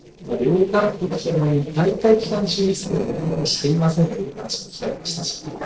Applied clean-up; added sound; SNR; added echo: neural separator model SepFormer DNS4.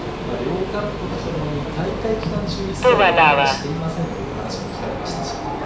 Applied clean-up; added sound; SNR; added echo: none; Subway, metro, underground; -3 dB; reverberation time 0.6 s.